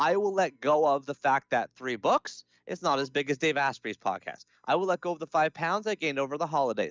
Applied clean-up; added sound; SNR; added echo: neural mask model DeepFilterNet 3.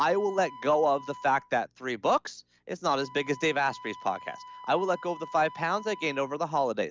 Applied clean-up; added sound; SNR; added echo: none; Wind instrument, woodwind instrument; 18 dB; none.